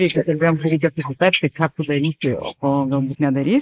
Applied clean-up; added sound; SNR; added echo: neural mask model Resemble Enhance denoiser.